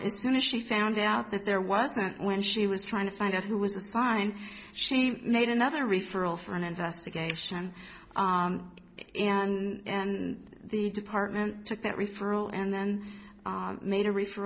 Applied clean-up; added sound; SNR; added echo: none; none; none; none.